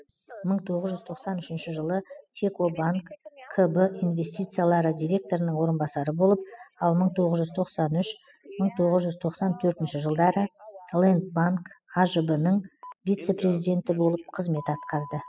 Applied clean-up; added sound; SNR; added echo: classical method spectral subtraction.